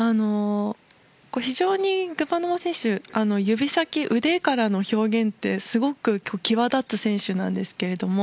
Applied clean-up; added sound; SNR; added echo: none; none; none; none.